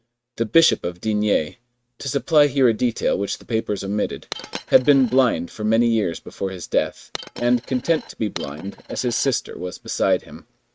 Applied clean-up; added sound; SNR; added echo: neural mask model RNNoise.